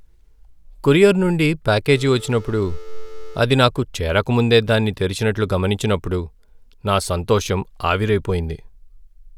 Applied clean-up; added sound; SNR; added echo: none; Telephone; 20 dB; none.